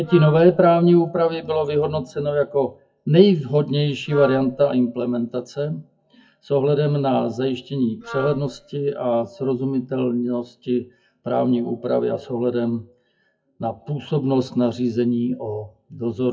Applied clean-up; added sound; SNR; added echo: classical method WPE with log-MMSE.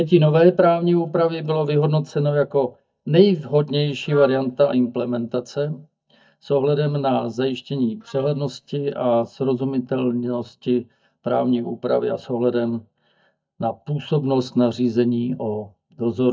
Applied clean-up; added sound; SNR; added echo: neural mask model DeepFilterNet 3.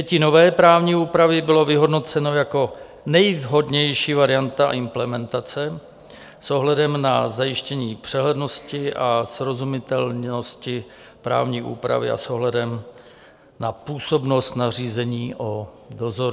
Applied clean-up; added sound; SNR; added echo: none; none; none; none.